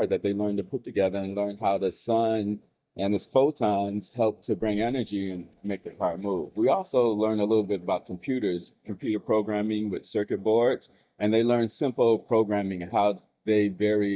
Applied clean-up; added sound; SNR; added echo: neural mask model DeepFilterNet 3.